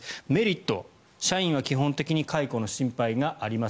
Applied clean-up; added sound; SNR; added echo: none; none; none; none.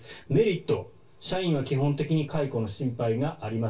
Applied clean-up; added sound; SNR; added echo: none; none; none; reverberation time 0.2 s.